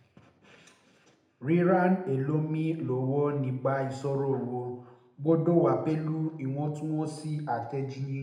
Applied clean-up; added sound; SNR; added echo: none; none; none; reverberation time 0.8 s.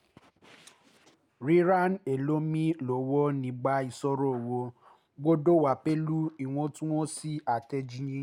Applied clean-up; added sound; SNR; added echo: none; none; none; none.